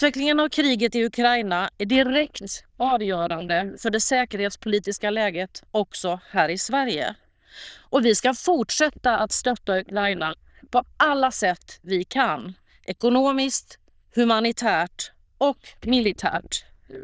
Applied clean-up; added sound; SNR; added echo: neural diffusion model UNIVERSE++.